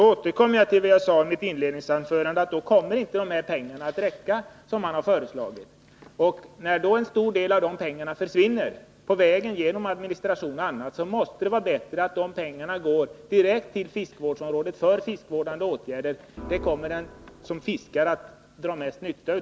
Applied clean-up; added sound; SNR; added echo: none; Organ; 16 dB; none.